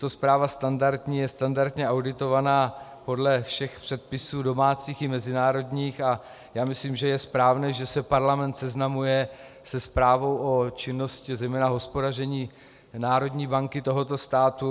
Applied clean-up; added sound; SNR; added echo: none; none; none; none.